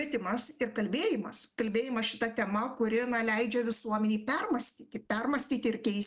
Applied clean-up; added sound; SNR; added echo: none; none; none; none.